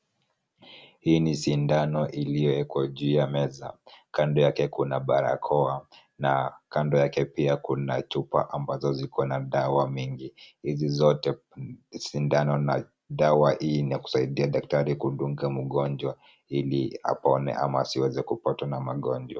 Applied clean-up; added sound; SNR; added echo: none; none; none; none.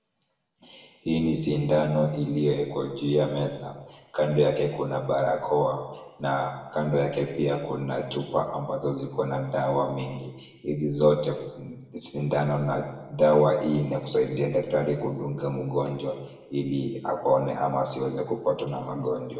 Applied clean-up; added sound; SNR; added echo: none; none; none; reverberation time 1.1 s.